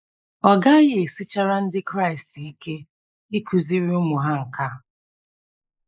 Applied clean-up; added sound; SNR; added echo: neural mask model Resemble Enhance denoiser.